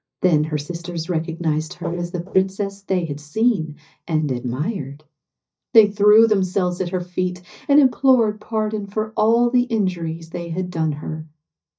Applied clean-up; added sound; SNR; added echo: neural mask model DeepFilterNet 3.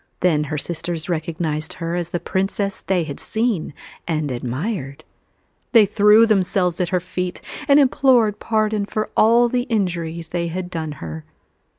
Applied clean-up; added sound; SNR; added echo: none; none; none; none.